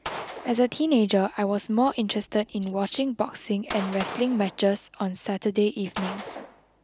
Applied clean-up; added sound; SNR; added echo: none; Gunshot, gunfire; 14 dB; none.